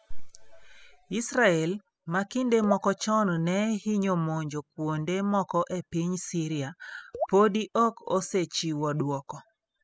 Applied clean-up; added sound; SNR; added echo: classical method spectral subtraction.